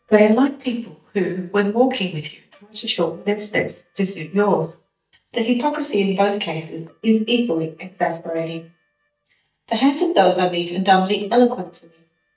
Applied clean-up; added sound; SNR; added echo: neural mask model DeepFilterNet 3.